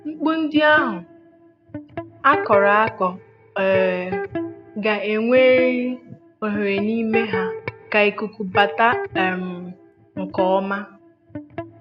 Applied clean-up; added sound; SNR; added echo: none; Electric guitar; 10 dB; none.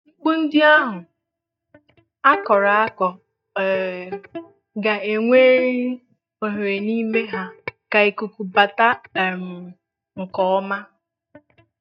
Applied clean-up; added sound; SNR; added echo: neural mask model DeepFilterNet 3.